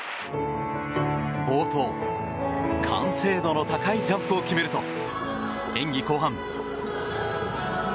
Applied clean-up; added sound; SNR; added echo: none; none; none; none.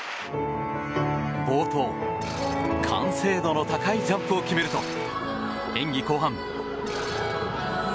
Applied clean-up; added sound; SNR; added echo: none; Screech; 15 dB; none.